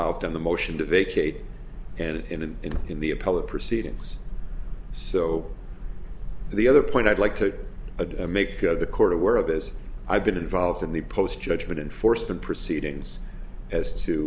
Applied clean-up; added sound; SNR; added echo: none; none; none; none.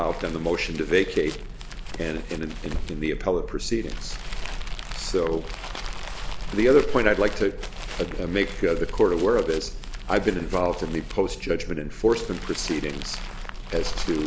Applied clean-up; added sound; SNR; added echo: none; Crumpling, crinkling; 16 dB; none.